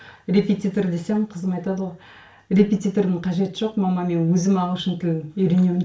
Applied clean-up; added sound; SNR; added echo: none; none; none; reverberation time 0.3 s.